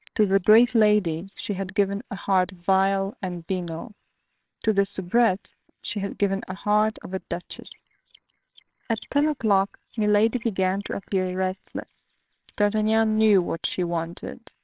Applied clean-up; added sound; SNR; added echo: neural separator model SepFormer WHAMR!.